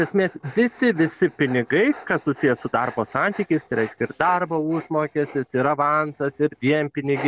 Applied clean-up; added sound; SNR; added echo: none; Dog; 18 dB; none.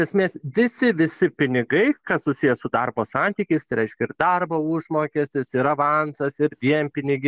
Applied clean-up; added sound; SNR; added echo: none; none; none; none.